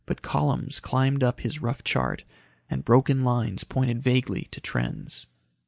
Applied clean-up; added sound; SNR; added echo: none; none; none; none.